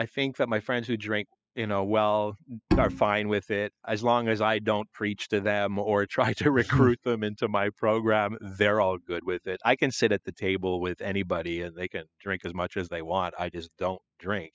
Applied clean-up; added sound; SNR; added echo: classical method spectral subtraction.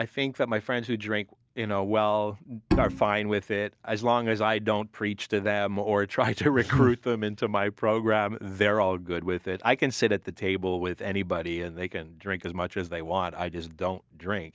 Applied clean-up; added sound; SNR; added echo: none; Bowed string instrument; 3 dB; none.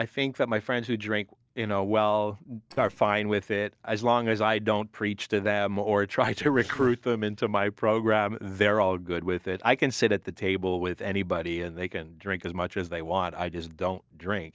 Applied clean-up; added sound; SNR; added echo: neural separator model SepFormer DNS4.